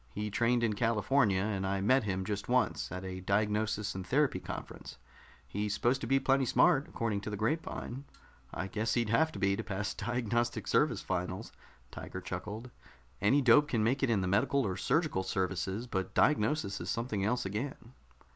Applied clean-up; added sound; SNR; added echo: none; none; none; none.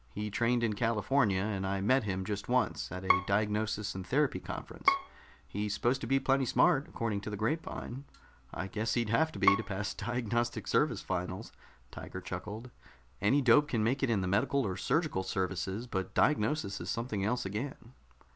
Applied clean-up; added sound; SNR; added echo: none; Bowed string instrument; 5 dB; none.